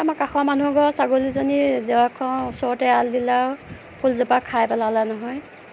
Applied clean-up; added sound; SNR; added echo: none; none; none; none.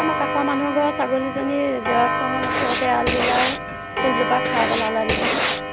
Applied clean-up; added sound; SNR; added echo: none; Writing + Clock; 0 dB; none.